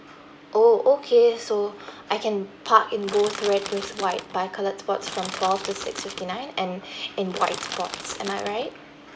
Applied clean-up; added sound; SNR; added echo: none; Crushing; 11 dB; none.